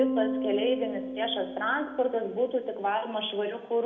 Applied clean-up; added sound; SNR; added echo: none; Bass guitar; 6 dB; reverberation time 0.7 s.